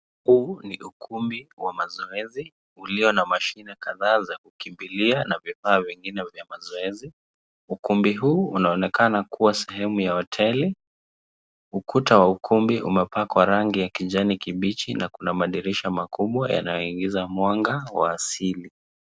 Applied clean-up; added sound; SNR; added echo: none; none; none; none.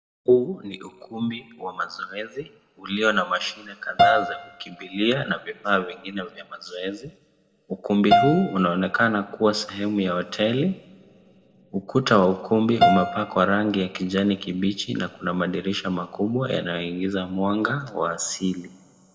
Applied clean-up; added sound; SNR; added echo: none; Piano; 3 dB; reverberation time 1.3 s.